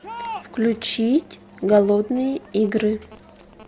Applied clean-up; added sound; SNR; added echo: none; Crowd; 17 dB; none.